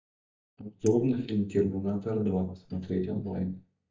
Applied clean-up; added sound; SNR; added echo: neural mask model DeepFilterNet 3.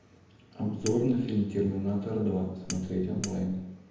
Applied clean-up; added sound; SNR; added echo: none; Cutlery, silverware; 13 dB; reverberation time 0.9 s.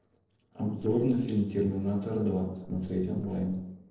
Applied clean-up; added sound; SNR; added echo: neural separator model SepFormer DNS4.